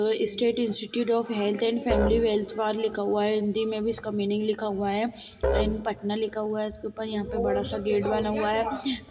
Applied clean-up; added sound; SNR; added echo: none; Musical instrument; 7 dB; reverberation time 2.3 s.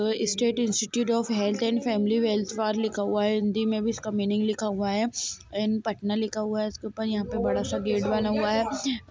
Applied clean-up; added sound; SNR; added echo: none; none; none; none.